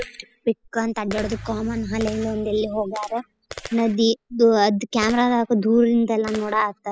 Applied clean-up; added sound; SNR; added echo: classical method spectral subtraction.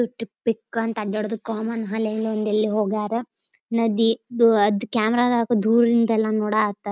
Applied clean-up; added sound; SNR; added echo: none; none; none; none.